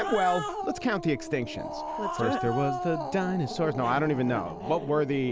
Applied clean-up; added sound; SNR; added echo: none; Growling; 7 dB; none.